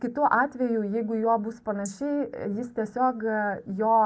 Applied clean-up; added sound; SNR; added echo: neural mask model Resemble Enhance denoiser.